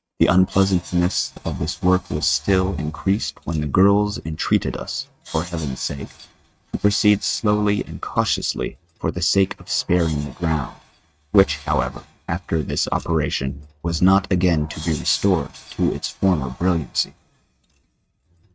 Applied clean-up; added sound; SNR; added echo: neural mask model RNNoise.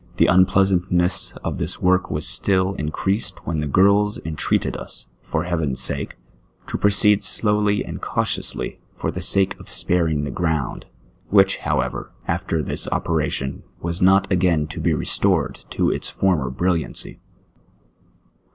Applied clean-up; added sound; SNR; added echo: none; none; none; none.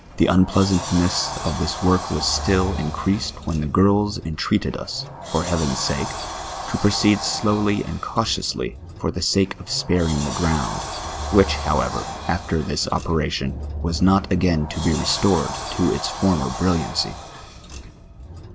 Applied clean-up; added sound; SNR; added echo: none; Drum + Sliding door; 9 dB; none.